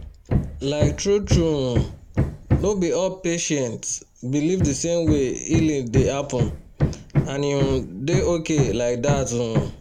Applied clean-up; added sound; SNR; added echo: none; Hammer; 2 dB; none.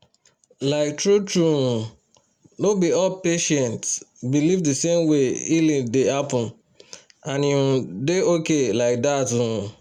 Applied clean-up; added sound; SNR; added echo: none; none; none; none.